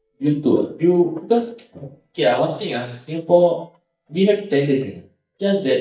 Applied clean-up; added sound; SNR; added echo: neural mask model DeepFilterNet 3.